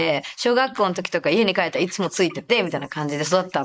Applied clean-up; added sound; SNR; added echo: neural mask model Resemble Enhance denoiser.